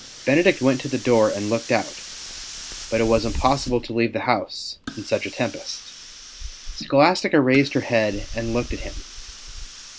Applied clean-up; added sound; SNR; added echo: none; Hiss; 13 dB; none.